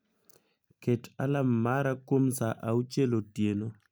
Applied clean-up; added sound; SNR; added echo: none; none; none; none.